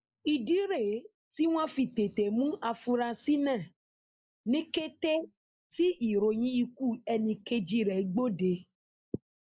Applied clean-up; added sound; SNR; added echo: neural mask model Resemble Enhance denoiser.